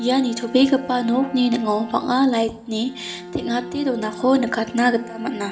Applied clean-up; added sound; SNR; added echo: none; Bowed string instrument; 16 dB; reverberation time 1.3 s.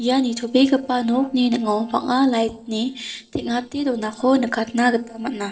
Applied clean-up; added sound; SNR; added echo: neural separator model SepFormer DNS4.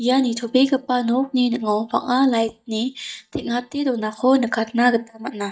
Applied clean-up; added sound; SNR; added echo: neural mask model DeepFilterNet 3.